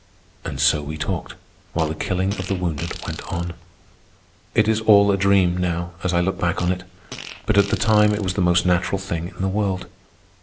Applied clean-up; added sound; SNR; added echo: none; Fart; 17 dB; none.